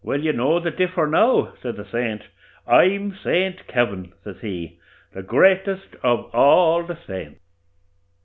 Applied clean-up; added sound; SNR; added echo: none; none; none; none.